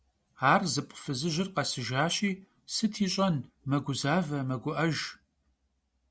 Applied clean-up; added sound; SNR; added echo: none; none; none; none.